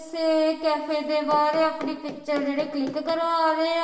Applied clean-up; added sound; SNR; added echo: none; Run; 16 dB; reverberation time 1.1 s.